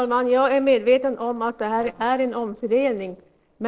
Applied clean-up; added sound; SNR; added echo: neural separator model SepFormer DNS4.